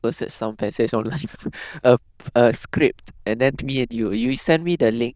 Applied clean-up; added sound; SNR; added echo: neural diffusion model UNIVERSE++.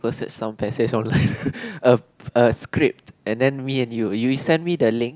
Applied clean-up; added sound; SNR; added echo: none; none; none; none.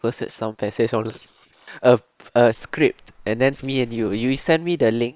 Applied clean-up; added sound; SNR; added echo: neural separator model SepFormer WHAM!.